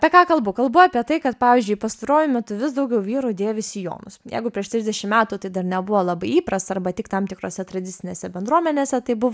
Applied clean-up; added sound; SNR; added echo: none; none; none; none.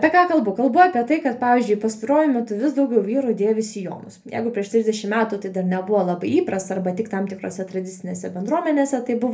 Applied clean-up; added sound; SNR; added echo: none; none; none; reverberation time 0.3 s.